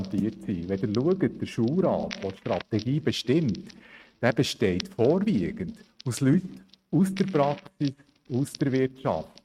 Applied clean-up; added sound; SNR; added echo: neural mask model RNNoise.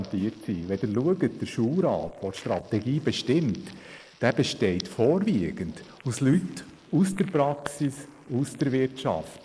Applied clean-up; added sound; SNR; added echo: neural mask model Resemble Enhance denoiser.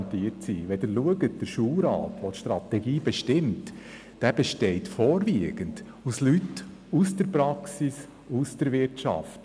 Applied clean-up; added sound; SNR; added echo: none; none; none; none.